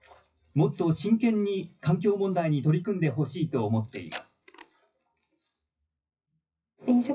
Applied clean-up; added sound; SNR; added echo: classical method WPE with log-MMSE.